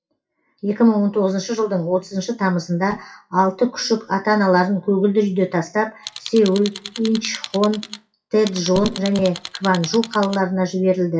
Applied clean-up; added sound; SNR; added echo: classical method WPE with log-MMSE.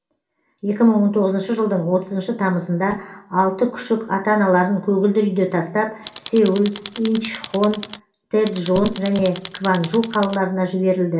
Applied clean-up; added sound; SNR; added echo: none; Tools; 13 dB; reverberation time 0.3 s.